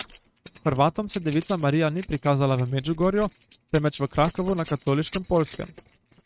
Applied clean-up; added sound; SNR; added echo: neural mask model RNNoise.